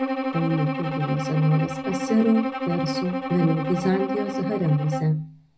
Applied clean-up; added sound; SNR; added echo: none; Bowed string instrument; 4 dB; reverberation time 0.4 s.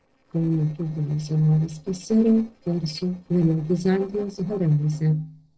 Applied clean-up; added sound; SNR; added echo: neural separator model SepFormer DNS4.